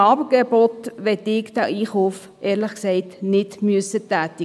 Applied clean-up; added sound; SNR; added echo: none; none; none; none.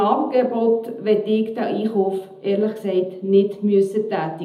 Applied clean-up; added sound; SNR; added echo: none; none; none; reverberation time 0.8 s.